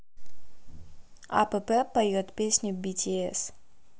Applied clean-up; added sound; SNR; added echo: none; none; none; none.